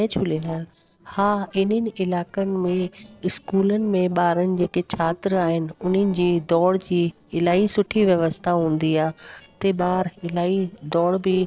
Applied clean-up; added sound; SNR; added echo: neural separator model SepFormer DNS4.